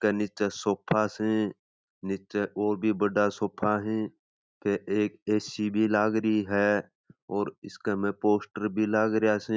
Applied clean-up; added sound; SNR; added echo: none; none; none; none.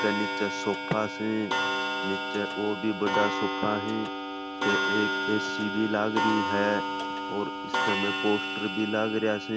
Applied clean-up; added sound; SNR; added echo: none; Clock; 0 dB; none.